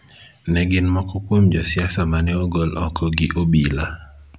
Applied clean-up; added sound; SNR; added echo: none; none; none; none.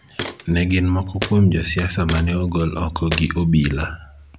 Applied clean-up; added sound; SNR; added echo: none; Walk, footsteps; 14 dB; none.